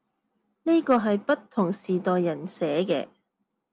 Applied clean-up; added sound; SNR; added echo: none; none; none; none.